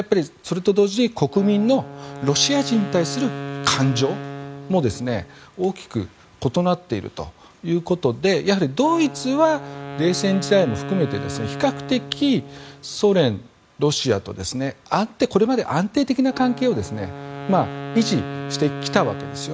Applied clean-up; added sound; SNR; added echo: none; Wind instrument, woodwind instrument; 13 dB; none.